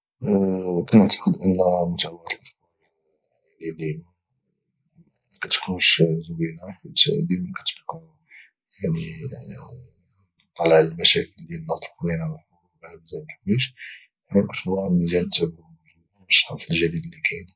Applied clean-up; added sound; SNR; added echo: none; none; none; none.